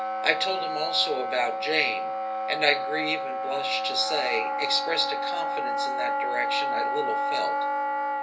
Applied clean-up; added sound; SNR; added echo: none; Wind instrument, woodwind instrument; -1 dB; reverberation time 0.3 s.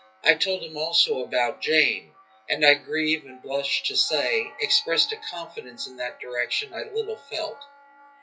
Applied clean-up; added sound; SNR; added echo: classical method WPE with log-MMSE.